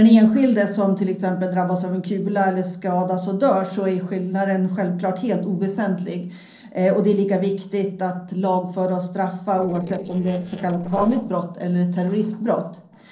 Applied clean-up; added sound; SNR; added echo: neural separator model SepFormer DNS4.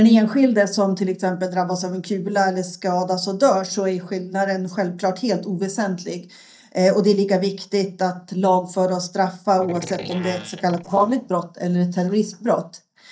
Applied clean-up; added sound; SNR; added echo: neural mask model DeepFilterNet 3.